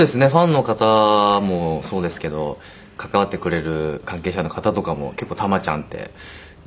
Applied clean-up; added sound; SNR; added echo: none; none; none; none.